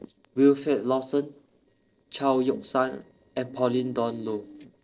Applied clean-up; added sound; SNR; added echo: neural separator model SepFormer DNS4.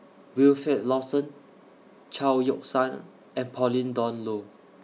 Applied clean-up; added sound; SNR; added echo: none; none; none; none.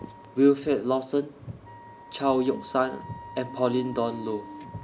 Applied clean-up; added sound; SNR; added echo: none; Wind instrument, woodwind instrument + Car; 15 dB; none.